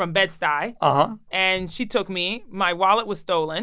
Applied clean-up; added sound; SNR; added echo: none; none; none; none.